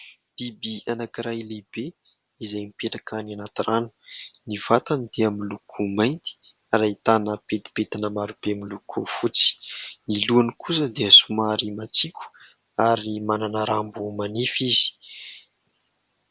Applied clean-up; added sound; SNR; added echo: none; none; none; none.